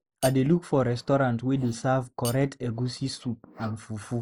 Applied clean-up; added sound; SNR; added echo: neural mask model Resemble Enhance denoiser.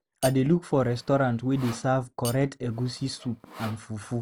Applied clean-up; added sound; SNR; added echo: none; Cutlery, silverware + Sawing; 17 dB; none.